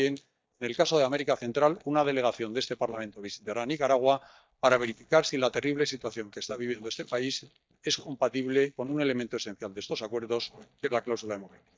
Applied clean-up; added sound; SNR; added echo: neural mask model DeepFilterNet 3.